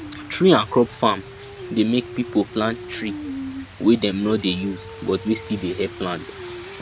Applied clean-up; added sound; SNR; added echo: none; Rain; 13 dB; none.